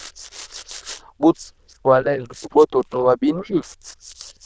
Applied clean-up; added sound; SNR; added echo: neural diffusion model UNIVERSE++.